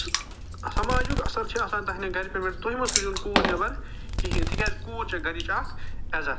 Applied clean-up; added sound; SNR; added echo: none; Water / Splash, splatter + Fireworks; -2 dB; none.